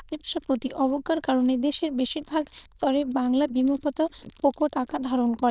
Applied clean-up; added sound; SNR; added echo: neural diffusion model UNIVERSE++.